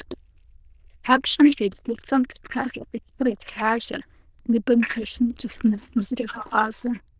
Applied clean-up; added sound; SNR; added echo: neural diffusion model UNIVERSE++.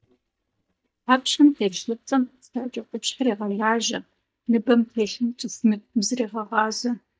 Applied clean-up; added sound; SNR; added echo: neural mask model DeepFilterNet 3.